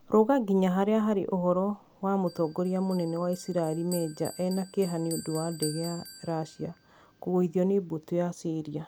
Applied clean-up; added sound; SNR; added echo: none; Bell; 19 dB; none.